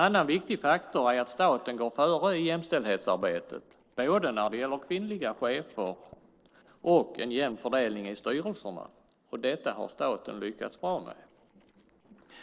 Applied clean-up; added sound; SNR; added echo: neural separator model SepFormer DNS4.